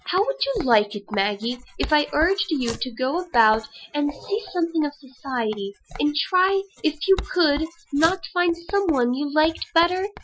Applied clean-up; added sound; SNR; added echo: classical method Wiener filter.